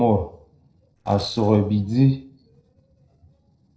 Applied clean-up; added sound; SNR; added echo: neural separator model SepFormer DNS4.